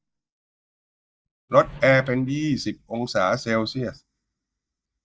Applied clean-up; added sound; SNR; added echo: neural mask model DeepFilterNet 3.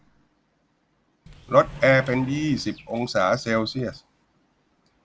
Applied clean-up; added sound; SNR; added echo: none; Sliding door; 17 dB; none.